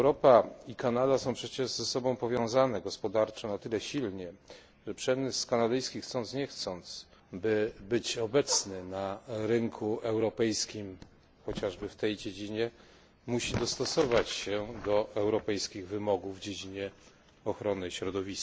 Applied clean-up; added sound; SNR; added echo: none; none; none; none.